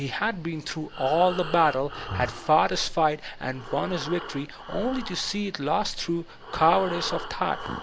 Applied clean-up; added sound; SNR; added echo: none; Breathing; 13 dB; none.